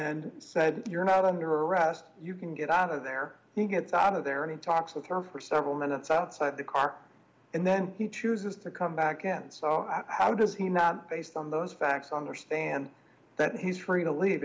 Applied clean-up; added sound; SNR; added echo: none; none; none; none.